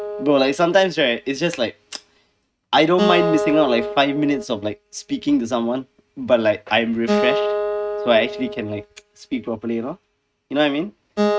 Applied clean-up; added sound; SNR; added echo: neural mask model RNNoise.